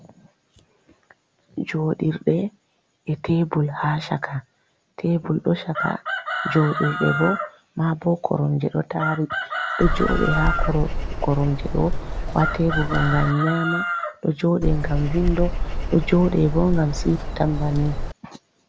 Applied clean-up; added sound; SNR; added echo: none; Bird vocalization, bird call, bird song + Chicken, rooster; 1 dB; none.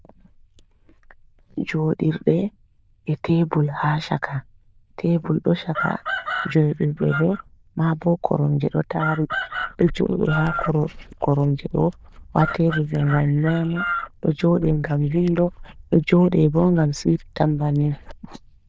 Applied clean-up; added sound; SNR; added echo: neural diffusion model UNIVERSE++.